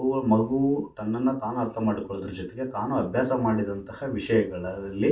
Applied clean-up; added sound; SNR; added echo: none; none; none; reverberation time 0.2 s.